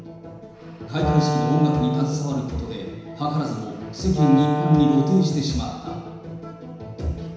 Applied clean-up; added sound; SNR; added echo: none; Wind instrument, woodwind instrument; 2 dB; reverberation time 1.0 s.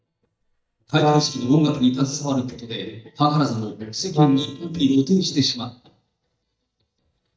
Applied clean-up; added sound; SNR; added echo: neural mask model DeepFilterNet 3.